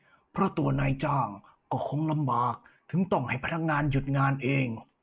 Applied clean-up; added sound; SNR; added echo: none; Purr; 16 dB; none.